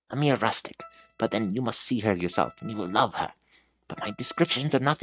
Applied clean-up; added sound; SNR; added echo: neural mask model RNNoise.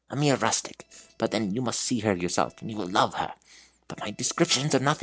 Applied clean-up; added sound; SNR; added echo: neural separator model SepFormer DNS4.